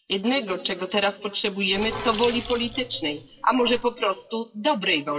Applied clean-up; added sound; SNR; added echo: classical method WPE with log-MMSE.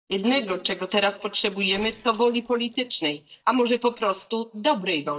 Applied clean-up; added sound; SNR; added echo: neural mask model DeepFilterNet 3.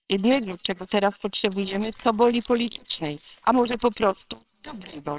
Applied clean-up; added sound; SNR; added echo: neural separator model SepFormer WHAMR!.